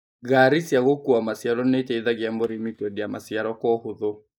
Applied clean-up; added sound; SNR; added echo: neural mask model DeepFilterNet 3.